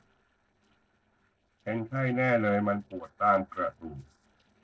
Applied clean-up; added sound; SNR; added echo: neural separator model SepFormer DNS4.